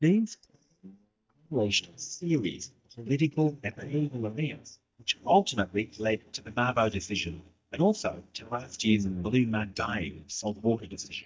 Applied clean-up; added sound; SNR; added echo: neural mask model DeepFilterNet 3.